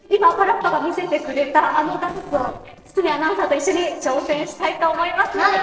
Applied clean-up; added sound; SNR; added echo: neural separator model SepFormer DNS4.